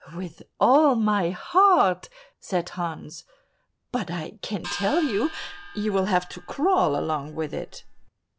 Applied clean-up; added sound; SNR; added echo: none; Gong; 14 dB; none.